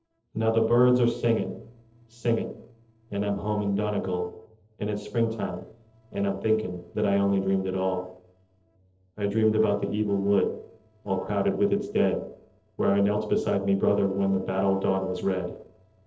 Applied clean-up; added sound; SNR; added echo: neural separator model SepFormer DNS4.